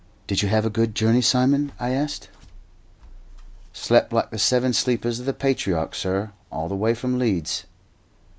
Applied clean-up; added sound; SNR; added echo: none; none; none; none.